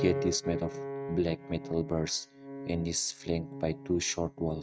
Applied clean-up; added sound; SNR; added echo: neural mask model RNNoise.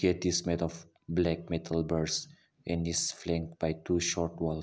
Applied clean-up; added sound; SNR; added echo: none; none; none; none.